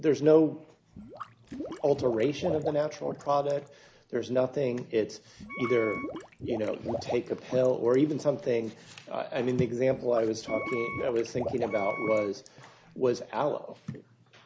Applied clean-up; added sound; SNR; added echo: none; Wind instrument, woodwind instrument + Liquid; 11 dB; none.